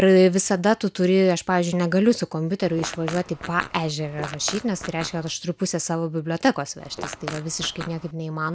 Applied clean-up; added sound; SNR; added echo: none; Fart; 14 dB; none.